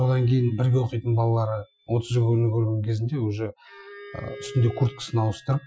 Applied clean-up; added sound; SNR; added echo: classical method Wiener filter.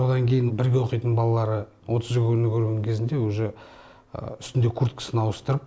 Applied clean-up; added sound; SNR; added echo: none; none; none; none.